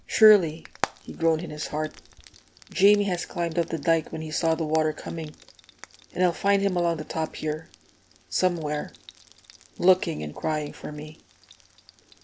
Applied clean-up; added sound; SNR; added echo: none; Frying (food); 19 dB; none.